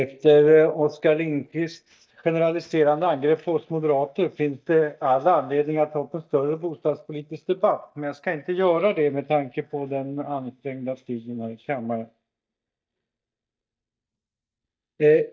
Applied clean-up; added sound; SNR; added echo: neural mask model DeepFilterNet 3.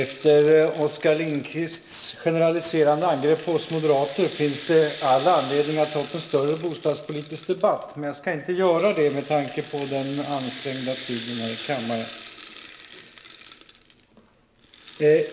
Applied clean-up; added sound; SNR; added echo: none; Rattle (instrument); 14 dB; reverberation time 0.6 s.